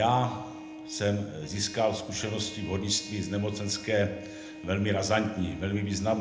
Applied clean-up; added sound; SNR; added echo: none; Trumpet; 14 dB; reverberation time 0.7 s.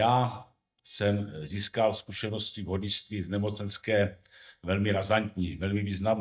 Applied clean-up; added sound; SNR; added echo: neural mask model DeepFilterNet 3.